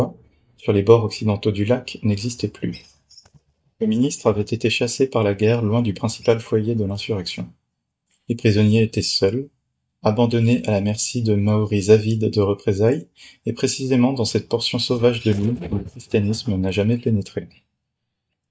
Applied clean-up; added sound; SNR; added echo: neural mask model DeepFilterNet 3.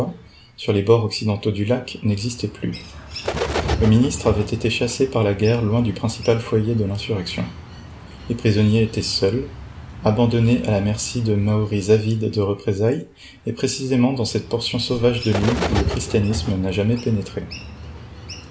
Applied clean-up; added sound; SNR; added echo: none; Bird; 10 dB; none.